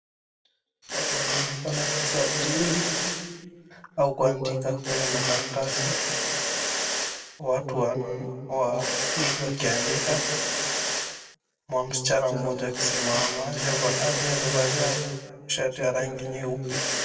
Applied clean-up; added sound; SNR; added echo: none; Mechanisms; 1 dB; reverberation time 2.0 s.